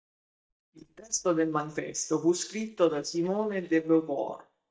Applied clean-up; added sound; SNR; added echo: neural mask model DeepFilterNet 3.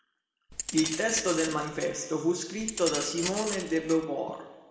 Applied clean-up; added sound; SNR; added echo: none; Keys jangling; 6 dB; reverberation time 1.4 s.